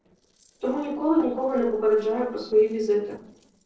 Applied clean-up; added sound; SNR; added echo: neural separator model SepFormer DNS4.